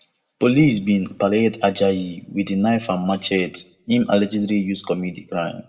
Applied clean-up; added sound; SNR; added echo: none; none; none; reverberation time 0.5 s.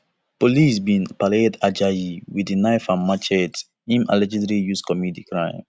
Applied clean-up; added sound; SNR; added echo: none; none; none; none.